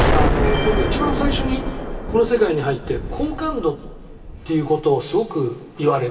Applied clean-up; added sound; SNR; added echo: none; Explosion; 1 dB; reverberation time 1.6 s.